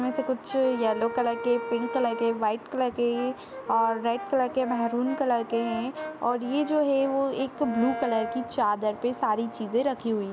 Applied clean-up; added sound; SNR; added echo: none; Brass instrument; 11 dB; none.